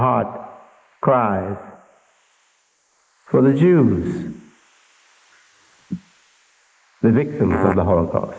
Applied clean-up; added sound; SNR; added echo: neural mask model Resemble Enhance denoiser.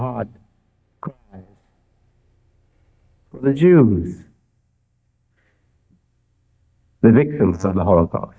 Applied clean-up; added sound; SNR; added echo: neural mask model DeepFilterNet 3.